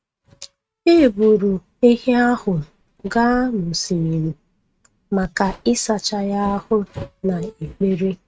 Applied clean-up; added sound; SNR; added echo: neural mask model RNNoise.